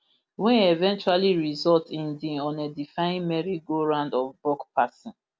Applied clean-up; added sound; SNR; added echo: none; none; none; none.